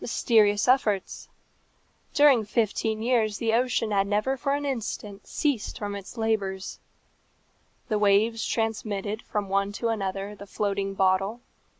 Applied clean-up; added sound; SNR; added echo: none; none; none; none.